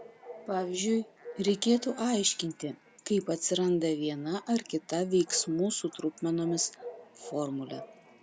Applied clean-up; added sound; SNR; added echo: none; Bark / Chatter / Chirp, tweet / Livestock, farm animals, working animals; 19 dB; none.